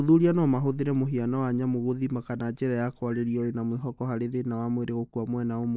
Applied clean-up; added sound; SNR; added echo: neural mask model DeepFilterNet 3.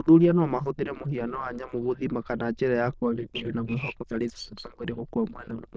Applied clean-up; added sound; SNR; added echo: neural diffusion model UNIVERSE++.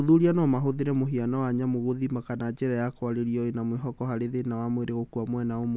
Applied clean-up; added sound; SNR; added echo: none; none; none; none.